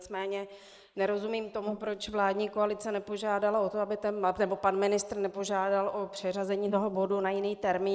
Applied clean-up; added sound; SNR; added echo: neural mask model Resemble Enhance denoiser.